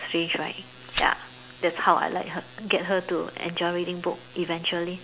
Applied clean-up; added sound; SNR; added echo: none; Glass; 12 dB; none.